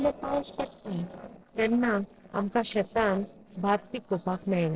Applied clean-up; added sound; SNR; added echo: neural separator model SepFormer DNS4.